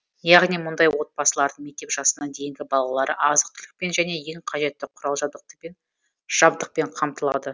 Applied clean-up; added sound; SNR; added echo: none; none; none; none.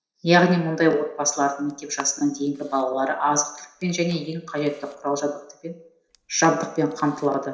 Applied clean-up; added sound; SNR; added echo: neural separator model SepFormer DNS4.